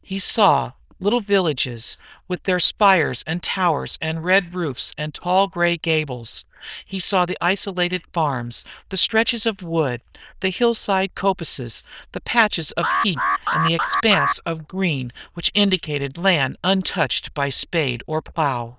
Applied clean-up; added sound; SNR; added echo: neural diffusion model UNIVERSE++.